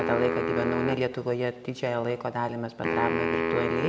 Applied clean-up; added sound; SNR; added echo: none; Wind instrument, woodwind instrument; 1 dB; none.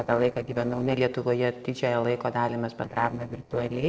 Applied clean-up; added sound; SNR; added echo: neural separator model SepFormer DNS4.